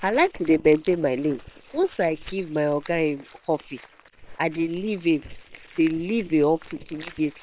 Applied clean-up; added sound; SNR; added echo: neural separator model SepFormer WHAM!.